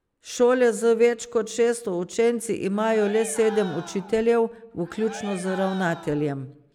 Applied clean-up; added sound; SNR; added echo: none; Cheering; 16 dB; none.